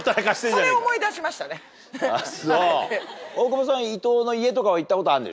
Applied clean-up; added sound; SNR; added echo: none; none; none; none.